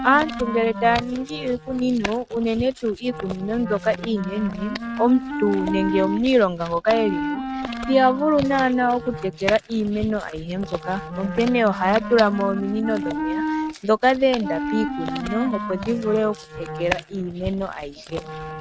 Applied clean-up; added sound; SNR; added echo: neural mask model RNNoise.